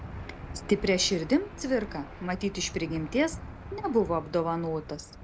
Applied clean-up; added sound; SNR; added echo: none; Engine / Aircraft; 12 dB; none.